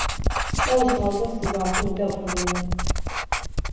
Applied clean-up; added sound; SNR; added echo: none; Writing; -1 dB; reverberation time 1.1 s.